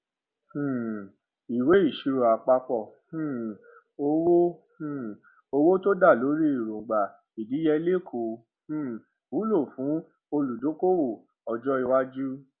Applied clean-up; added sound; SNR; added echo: none; none; none; none.